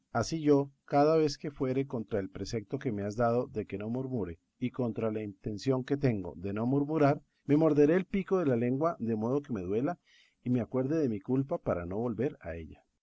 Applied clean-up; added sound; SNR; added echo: none; none; none; none.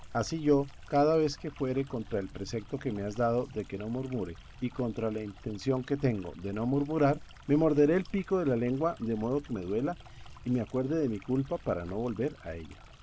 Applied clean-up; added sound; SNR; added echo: none; Stream; 18 dB; none.